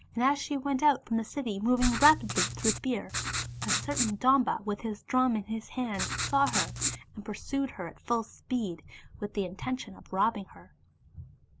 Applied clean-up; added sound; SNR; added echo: none; Writing; 3 dB; none.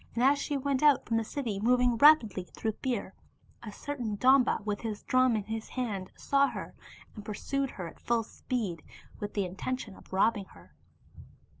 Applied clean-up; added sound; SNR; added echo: none; none; none; none.